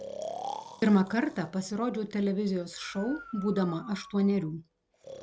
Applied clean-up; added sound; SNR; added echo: none; Breathing; 14 dB; none.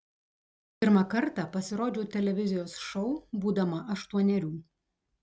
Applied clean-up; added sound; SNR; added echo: none; none; none; none.